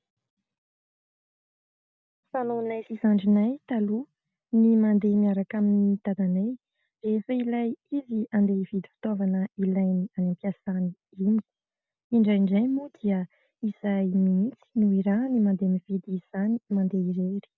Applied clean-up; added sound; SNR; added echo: none; none; none; none.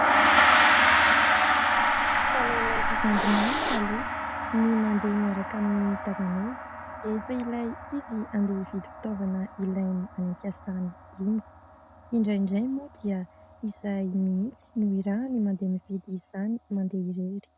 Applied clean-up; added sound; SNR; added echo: none; Hiss + Gong; -2 dB; none.